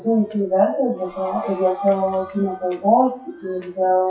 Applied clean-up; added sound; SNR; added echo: classical method WPE with log-MMSE.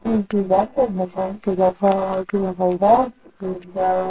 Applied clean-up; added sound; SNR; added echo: neural separator model SepFormer WHAMR!.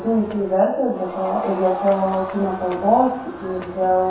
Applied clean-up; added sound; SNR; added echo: none; Crowd; 13 dB; reverberation time 0.6 s.